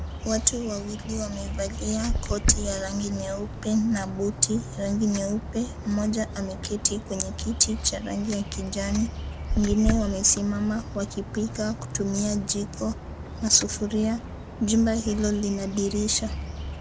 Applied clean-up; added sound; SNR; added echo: none; Bird; 6 dB; none.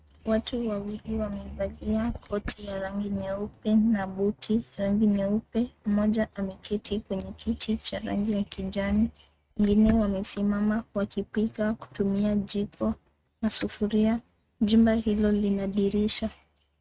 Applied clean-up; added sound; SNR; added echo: neural mask model RNNoise.